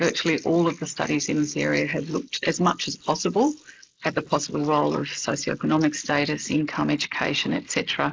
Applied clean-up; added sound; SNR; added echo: neural mask model Resemble Enhance denoiser.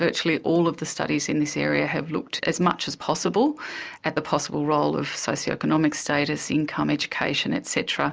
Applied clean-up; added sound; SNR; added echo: none; none; none; none.